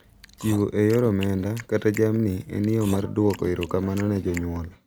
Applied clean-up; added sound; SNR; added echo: none; Chewing, mastication; 18 dB; none.